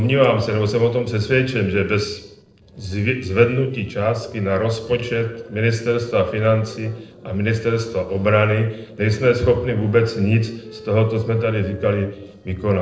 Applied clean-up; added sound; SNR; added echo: neural separator model SepFormer DNS4.